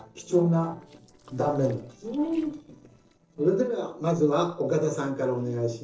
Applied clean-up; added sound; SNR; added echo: neural separator model SepFormer DNS4.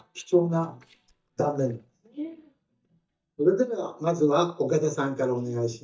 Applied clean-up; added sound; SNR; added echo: neural mask model DeepFilterNet 3.